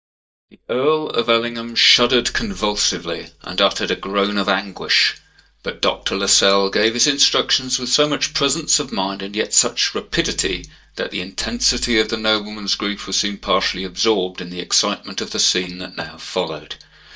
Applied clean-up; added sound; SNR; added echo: neural mask model DeepFilterNet 3.